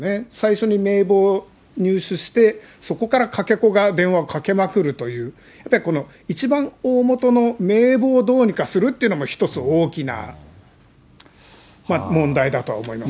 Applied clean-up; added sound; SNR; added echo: none; none; none; none.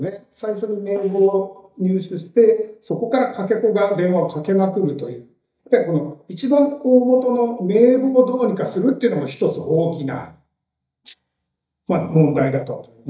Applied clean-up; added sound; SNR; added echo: neural mask model DeepFilterNet 3.